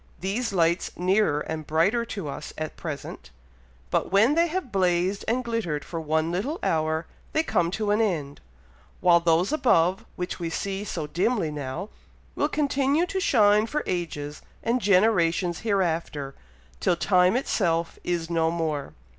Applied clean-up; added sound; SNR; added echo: none; none; none; none.